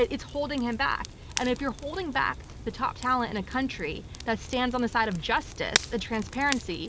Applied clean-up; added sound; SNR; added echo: none; Crackle; 8 dB; none.